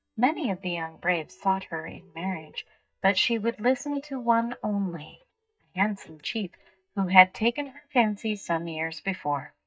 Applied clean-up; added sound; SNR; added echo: neural mask model DeepFilterNet 3.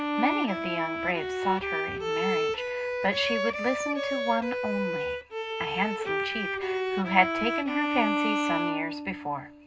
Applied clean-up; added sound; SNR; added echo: none; Bowed string instrument; -1 dB; reverberation time 0.2 s.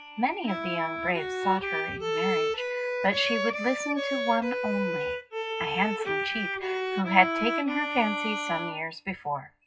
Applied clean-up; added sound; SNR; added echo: classical method WPE with log-MMSE.